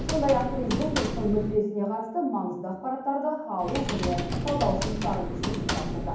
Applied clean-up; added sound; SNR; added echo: none; Computer keyboard; 3 dB; reverberation time 1.2 s.